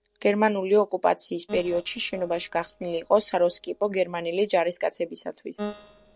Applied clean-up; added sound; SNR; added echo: neural separator model SepFormer DNS4.